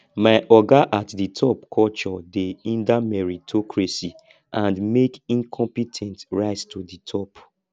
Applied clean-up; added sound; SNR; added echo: none; none; none; none.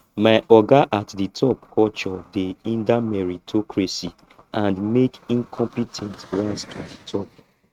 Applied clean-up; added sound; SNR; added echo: neural mask model RNNoise.